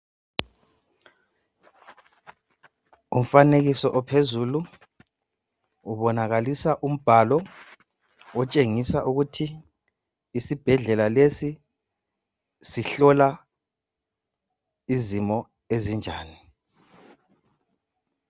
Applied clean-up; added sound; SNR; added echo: none; none; none; none.